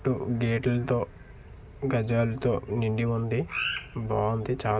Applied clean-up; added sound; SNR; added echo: none; none; none; none.